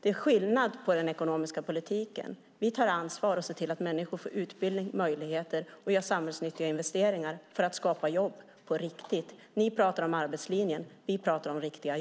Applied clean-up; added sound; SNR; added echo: none; none; none; none.